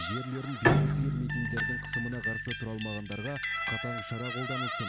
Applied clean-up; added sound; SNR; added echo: none; Bowed string instrument + Guitar; -5 dB; none.